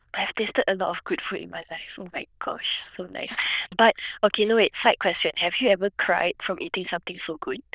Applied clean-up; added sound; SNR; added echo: neural diffusion model UNIVERSE++.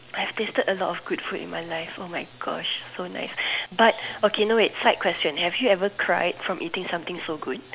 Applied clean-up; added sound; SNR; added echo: none; none; none; none.